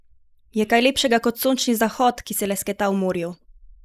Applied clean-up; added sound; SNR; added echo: neural mask model Resemble Enhance denoiser.